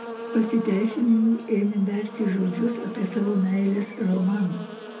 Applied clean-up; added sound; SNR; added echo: none; Buzz; 13 dB; reverberation time 0.3 s.